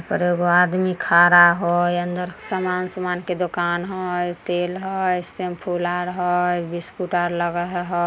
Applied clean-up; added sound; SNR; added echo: none; none; none; none.